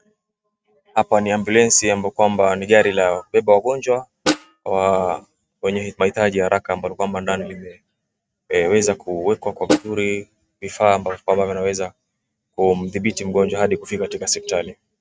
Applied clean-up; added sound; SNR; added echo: neural mask model RNNoise.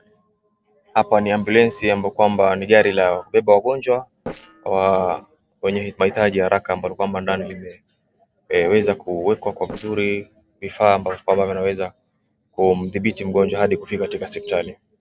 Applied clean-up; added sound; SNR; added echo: neural separator model SepFormer DNS4.